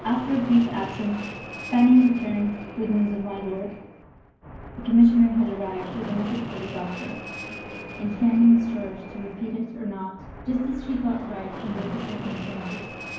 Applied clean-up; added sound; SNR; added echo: none; Fixed-wing aircraft, airplane; 13 dB; reverberation time 0.9 s.